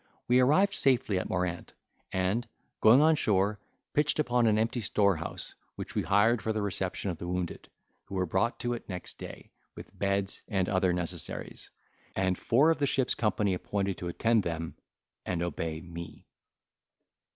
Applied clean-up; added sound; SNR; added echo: none; none; none; none.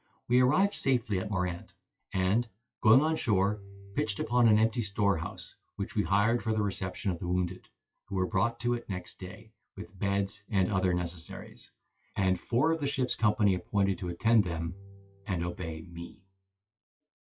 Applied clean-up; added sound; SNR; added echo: classical method WPE with log-MMSE.